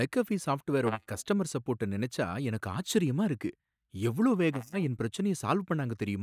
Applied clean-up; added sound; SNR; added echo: neural mask model DeepFilterNet 3.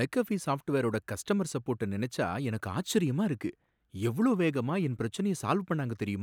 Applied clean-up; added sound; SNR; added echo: none; none; none; none.